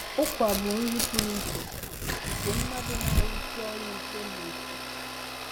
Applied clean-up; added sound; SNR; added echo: none; Domestic sounds, home sounds + Tearing; -2 dB; none.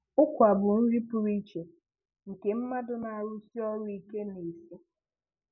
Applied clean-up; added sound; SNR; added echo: none; none; none; none.